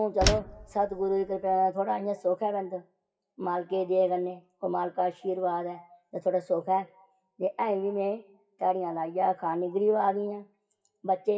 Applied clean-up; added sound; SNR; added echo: classical method WPE with log-MMSE.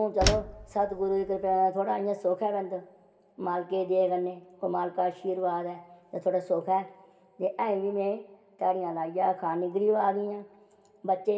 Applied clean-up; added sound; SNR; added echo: none; Slam; 3 dB; reverberation time 1.7 s.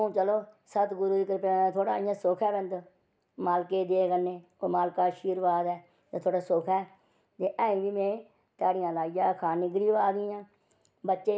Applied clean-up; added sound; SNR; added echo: none; none; none; none.